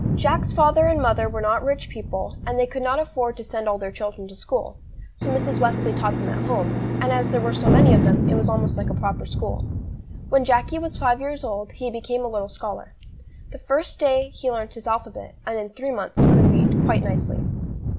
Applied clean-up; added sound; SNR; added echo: none; Engine + Thunder; -1 dB; none.